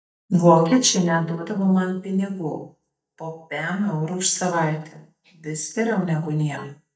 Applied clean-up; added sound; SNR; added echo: neural mask model DeepFilterNet 3.